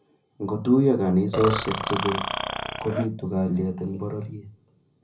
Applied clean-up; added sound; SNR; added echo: none; Burping, eructation; 4 dB; reverberation time 0.4 s.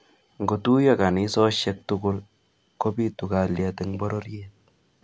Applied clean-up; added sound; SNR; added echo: none; none; none; none.